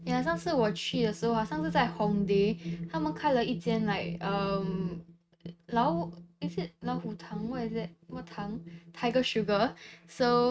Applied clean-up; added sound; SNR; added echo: neural mask model RNNoise.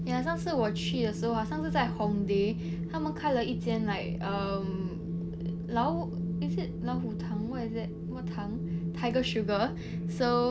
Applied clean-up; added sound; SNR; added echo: none; Wind; 2 dB; none.